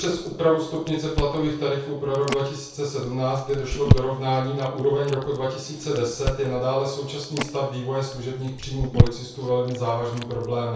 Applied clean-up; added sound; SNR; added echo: none; Chewing, mastication; 3 dB; reverberation time 0.6 s.